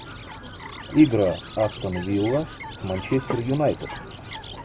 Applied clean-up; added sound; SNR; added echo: none; Chirp, tweet; 14 dB; none.